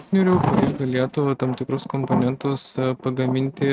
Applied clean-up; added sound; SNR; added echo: neural mask model RNNoise.